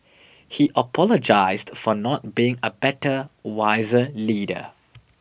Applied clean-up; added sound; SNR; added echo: none; none; none; none.